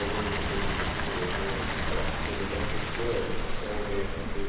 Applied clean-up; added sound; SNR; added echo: none; Water; -4 dB; reverberation time 1.1 s.